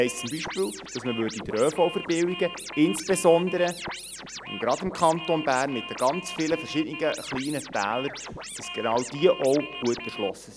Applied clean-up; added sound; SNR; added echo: none; Scratching (performance technique); 11 dB; none.